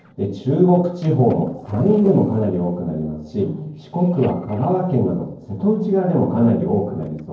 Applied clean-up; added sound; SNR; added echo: neural separator model SepFormer DNS4.